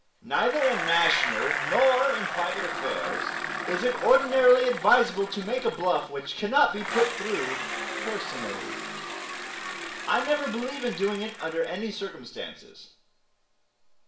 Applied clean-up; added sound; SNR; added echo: none; Bicycle; 6 dB; reverberation time 0.5 s.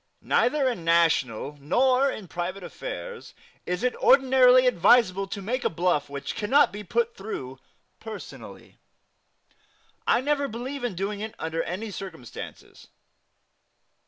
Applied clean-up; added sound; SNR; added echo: none; none; none; none.